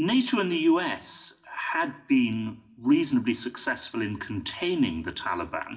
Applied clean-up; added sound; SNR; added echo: none; none; none; reverberation time 0.6 s.